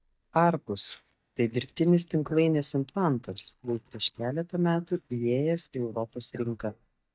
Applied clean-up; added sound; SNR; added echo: neural mask model DeepFilterNet 3.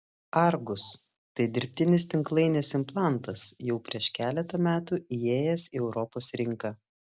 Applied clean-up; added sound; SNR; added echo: none; none; none; none.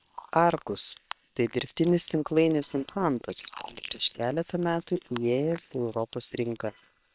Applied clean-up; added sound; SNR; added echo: neural separator model SepFormer WHAM!.